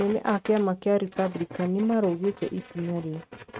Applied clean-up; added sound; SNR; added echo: neural mask model RNNoise.